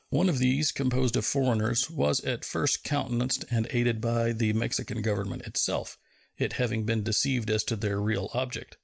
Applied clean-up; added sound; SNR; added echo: none; none; none; none.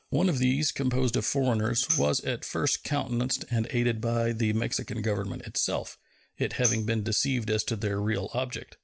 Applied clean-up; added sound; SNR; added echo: none; Tambourine; 9 dB; none.